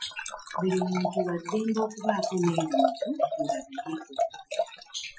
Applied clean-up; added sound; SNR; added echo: classical method Wiener filter.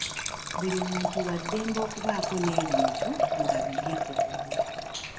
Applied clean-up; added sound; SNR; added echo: none; Liquid; -3 dB; none.